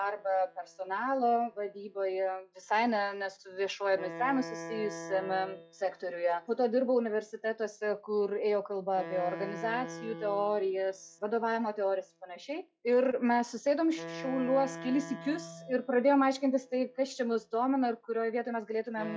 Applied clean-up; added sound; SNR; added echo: classical method log-MMSE.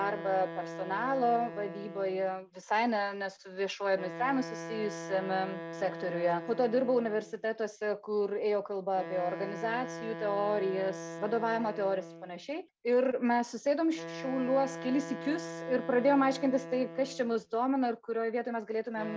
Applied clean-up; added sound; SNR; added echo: none; Wind instrument, woodwind instrument; 12 dB; none.